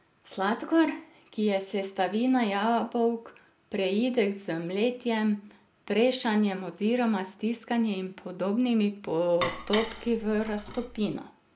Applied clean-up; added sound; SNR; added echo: none; Dishes, pots, and pans; 9 dB; none.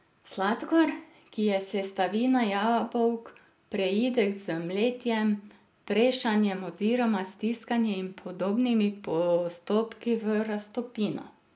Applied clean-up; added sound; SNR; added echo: none; none; none; none.